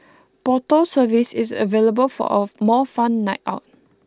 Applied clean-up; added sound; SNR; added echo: none; none; none; none.